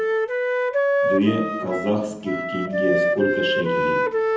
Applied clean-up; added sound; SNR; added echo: none; Wind instrument, woodwind instrument; -3 dB; reverberation time 0.8 s.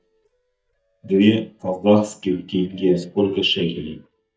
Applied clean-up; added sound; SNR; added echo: neural mask model DeepFilterNet 3.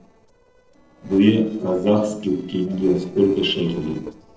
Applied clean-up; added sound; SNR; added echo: neural separator model SepFormer DNS4.